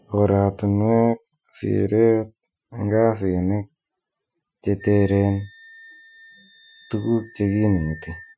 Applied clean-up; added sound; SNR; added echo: classical method Wiener filter.